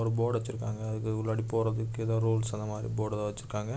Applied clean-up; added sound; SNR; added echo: none; none; none; none.